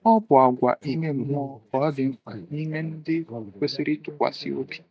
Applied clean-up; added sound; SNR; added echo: neural mask model DeepFilterNet 3.